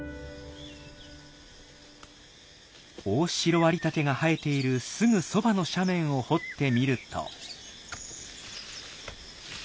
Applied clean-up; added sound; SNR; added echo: none; Bird; 15 dB; none.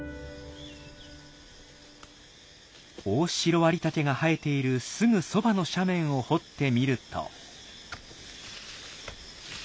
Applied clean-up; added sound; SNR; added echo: none; none; none; none.